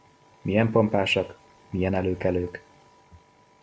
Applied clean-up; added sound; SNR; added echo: none; none; none; none.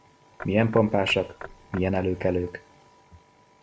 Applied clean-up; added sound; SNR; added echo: none; Knock / Wood; 17 dB; none.